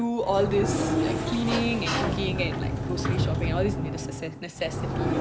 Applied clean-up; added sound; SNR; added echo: none; Sliding door; -2 dB; none.